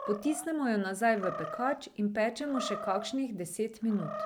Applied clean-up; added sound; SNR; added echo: none; Animal; 10 dB; none.